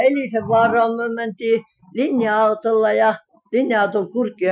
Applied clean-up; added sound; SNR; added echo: classical method Wiener filter.